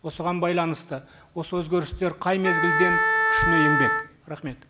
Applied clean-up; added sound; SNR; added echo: none; Wind instrument, woodwind instrument; -3 dB; none.